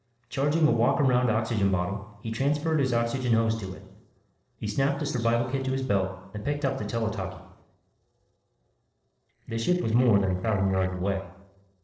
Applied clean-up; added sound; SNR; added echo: neural separator model SepFormer DNS4.